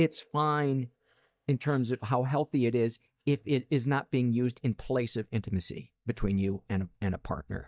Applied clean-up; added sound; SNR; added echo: neural mask model DeepFilterNet 3.